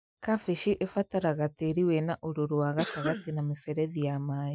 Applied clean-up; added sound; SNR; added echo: classical method Wiener filter.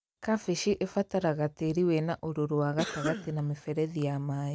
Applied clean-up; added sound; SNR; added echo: none; Cough; 8 dB; none.